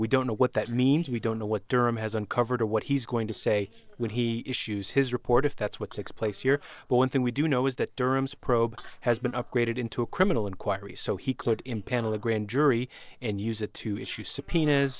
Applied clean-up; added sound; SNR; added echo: neural separator model SepFormer DNS4.